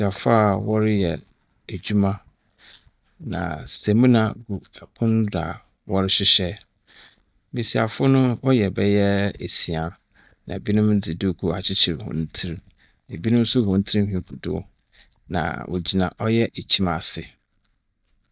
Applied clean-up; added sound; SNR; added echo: neural mask model DeepFilterNet 3.